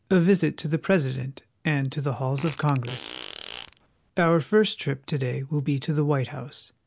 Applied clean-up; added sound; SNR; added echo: none; Fart; 16 dB; none.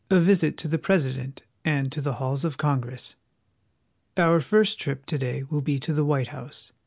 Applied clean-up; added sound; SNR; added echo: none; none; none; none.